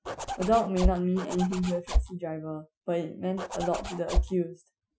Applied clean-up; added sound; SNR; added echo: classical method Wiener filter.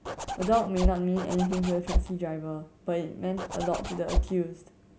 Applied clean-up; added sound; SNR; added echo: none; Zipper (clothing); 1 dB; none.